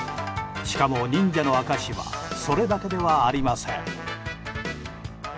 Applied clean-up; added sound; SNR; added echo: none; Bird; 8 dB; none.